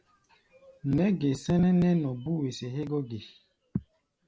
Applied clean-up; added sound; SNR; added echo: none; none; none; none.